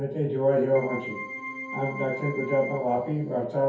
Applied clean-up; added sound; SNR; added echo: none; Keyboard (musical); 11 dB; reverberation time 0.6 s.